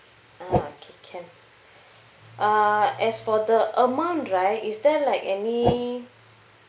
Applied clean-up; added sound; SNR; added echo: none; Whoosh, swoosh, swish; 1 dB; none.